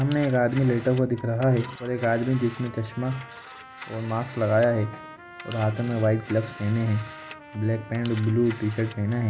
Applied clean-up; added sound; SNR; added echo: none; Telephone + Trumpet; 17 dB; none.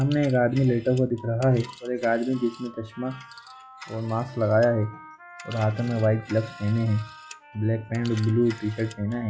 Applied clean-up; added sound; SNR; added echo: classical method log-MMSE.